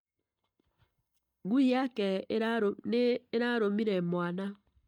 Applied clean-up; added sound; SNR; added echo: neural mask model DeepFilterNet 3.